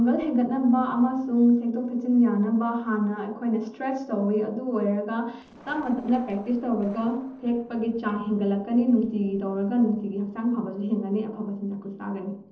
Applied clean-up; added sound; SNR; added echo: neural separator model SepFormer DNS4.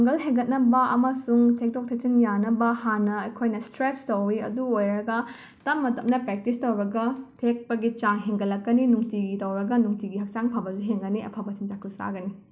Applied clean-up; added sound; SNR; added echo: none; none; none; none.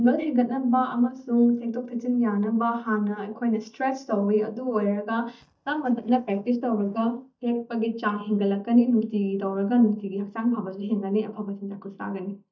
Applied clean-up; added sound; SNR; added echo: neural mask model DeepFilterNet 3.